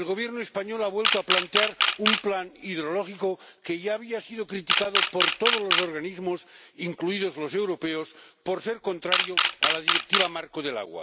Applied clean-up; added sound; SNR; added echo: none; Camera; -4 dB; none.